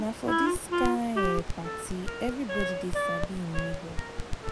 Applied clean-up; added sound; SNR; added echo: none; Crackle + Wind instrument, woodwind instrument; -3 dB; none.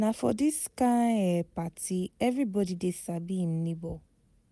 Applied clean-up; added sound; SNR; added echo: none; none; none; none.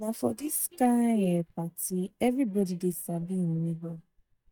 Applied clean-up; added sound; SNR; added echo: neural mask model DeepFilterNet 3.